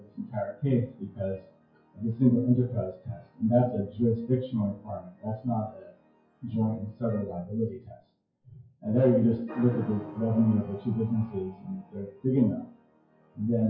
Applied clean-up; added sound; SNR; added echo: classical method WPE with log-MMSE.